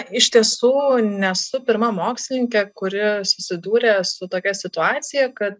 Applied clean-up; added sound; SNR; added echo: neural mask model DeepFilterNet 3.